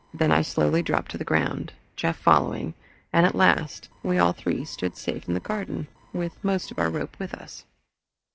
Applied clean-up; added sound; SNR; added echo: neural separator model SepFormer DNS4.